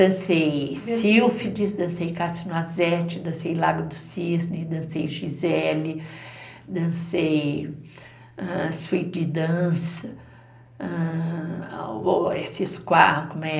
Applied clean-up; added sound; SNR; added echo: none; none; none; reverberation time 0.5 s.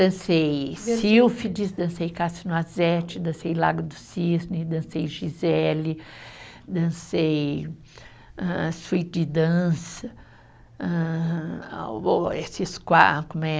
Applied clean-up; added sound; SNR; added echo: none; none; none; none.